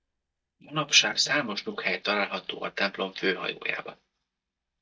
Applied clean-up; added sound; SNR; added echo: neural mask model DeepFilterNet 3.